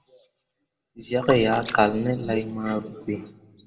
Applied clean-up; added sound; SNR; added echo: none; Splash, splatter; 15 dB; reverberation time 0.6 s.